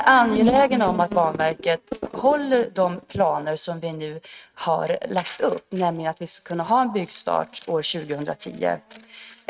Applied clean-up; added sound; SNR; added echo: neural mask model RNNoise.